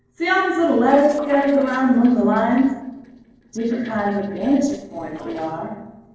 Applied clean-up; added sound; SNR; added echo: neural separator model SepFormer DNS4.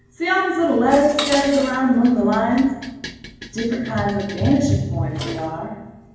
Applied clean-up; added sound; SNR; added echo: none; Dishes, pots, and pans; 14 dB; reverberation time 1.0 s.